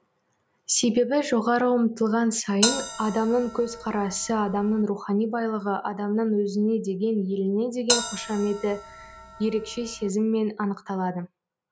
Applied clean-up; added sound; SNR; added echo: none; Bell; 7 dB; none.